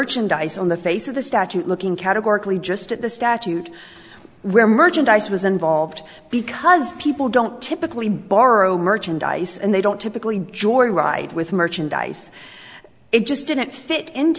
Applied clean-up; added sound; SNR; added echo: none; none; none; none.